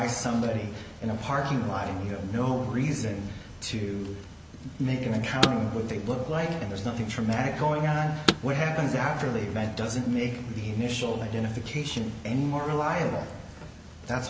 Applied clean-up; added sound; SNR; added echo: none; Car; 6 dB; none.